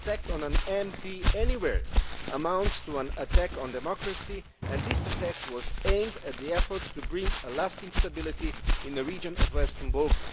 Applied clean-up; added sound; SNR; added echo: none; Walk, footsteps + Walk, footsteps; -4 dB; none.